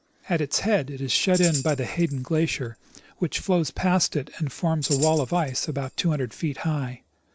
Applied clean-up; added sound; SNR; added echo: none; Tambourine; 12 dB; none.